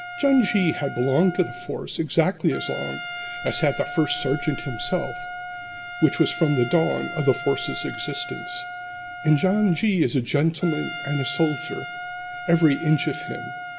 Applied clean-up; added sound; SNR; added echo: none; Trumpet; 10 dB; reverberation time 0.4 s.